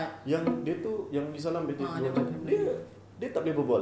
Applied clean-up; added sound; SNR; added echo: none; Bowed string instrument; 8 dB; none.